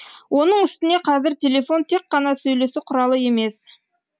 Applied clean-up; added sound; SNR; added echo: none; none; none; none.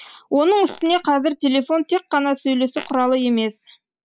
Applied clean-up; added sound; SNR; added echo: neural mask model Resemble Enhance denoiser.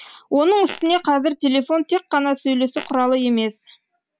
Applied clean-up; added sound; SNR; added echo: none; Fart; 18 dB; none.